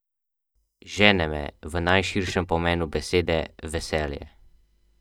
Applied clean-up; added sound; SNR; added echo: neural mask model DeepFilterNet 3.